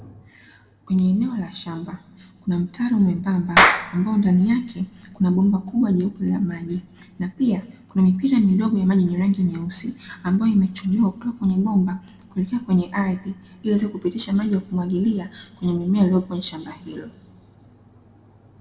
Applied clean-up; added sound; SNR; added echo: none; Clapping; 2 dB; reverberation time 1.3 s.